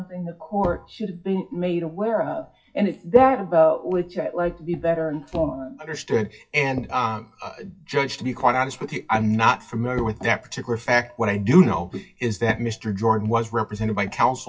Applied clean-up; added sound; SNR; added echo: classical method WPE with log-MMSE.